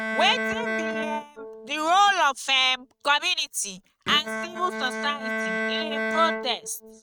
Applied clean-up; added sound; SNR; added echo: neural mask model RNNoise.